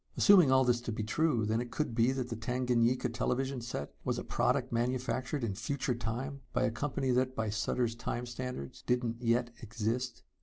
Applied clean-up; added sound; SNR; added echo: none; none; none; none.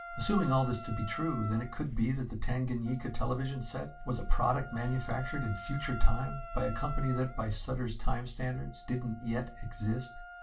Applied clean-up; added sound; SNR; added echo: none; Wind instrument, woodwind instrument; 15 dB; reverberation time 0.2 s.